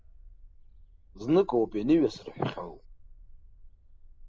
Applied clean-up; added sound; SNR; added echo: none; Bark; 19 dB; none.